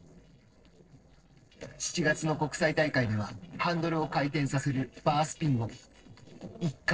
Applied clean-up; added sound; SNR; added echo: neural separator model SepFormer DNS4.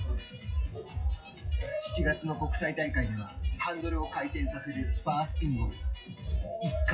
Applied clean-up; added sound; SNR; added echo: classical method WPE with log-MMSE.